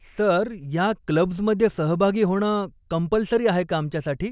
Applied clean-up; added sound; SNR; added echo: none; none; none; none.